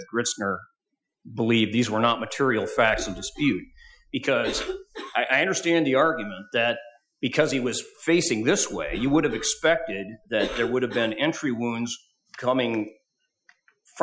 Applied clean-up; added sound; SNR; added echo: classical method Wiener filter.